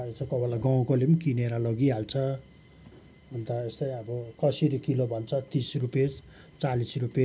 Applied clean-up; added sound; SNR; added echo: none; none; none; none.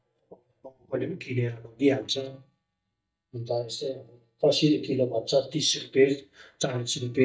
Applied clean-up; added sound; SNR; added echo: neural mask model DeepFilterNet 3.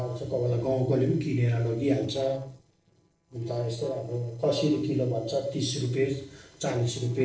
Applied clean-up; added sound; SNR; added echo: neural separator model SepFormer DNS4.